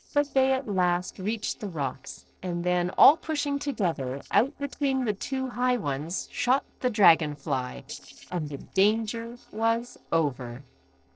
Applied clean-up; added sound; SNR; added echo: neural separator model SepFormer DNS4.